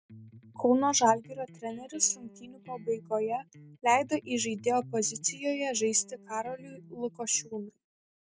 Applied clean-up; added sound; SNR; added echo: neural mask model RNNoise.